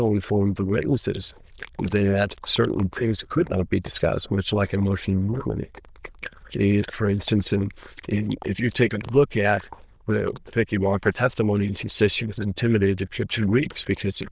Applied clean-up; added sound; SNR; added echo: neural diffusion model UNIVERSE++.